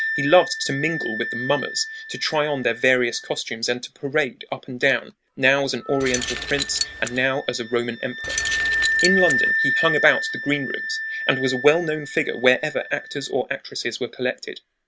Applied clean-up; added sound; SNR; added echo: none; Keys jangling + Wind instrument, woodwind instrument; 4 dB; none.